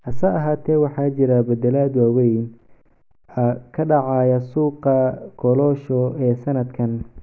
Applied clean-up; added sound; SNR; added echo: none; none; none; none.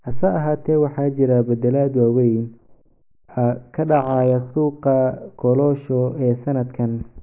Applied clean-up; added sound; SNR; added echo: neural mask model Resemble Enhance denoiser.